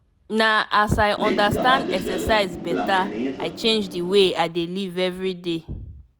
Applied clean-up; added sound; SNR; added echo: none; Train; 5 dB; none.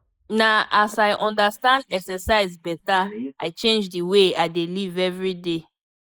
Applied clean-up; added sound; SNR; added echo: neural mask model Resemble Enhance denoiser.